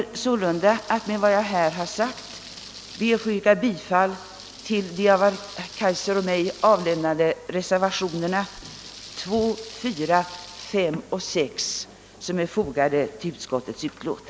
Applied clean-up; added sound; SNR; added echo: none; Rain; 18 dB; none.